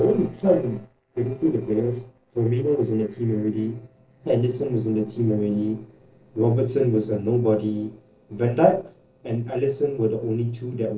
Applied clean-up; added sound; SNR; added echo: neural separator model SepFormer DNS4.